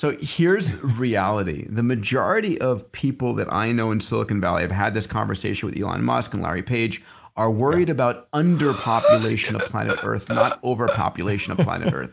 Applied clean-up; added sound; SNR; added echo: none; Breathing; 2 dB; none.